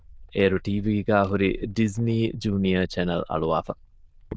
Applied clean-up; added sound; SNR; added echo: neural diffusion model UNIVERSE++.